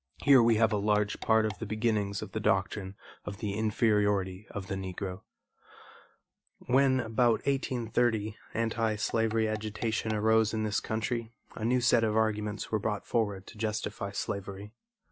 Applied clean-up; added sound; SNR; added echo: none; Tap / Percussion; 19 dB; none.